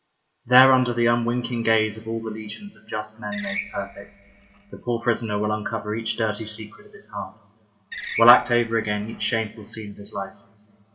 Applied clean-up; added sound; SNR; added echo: none; Screech; 12 dB; reverberation time 1.9 s.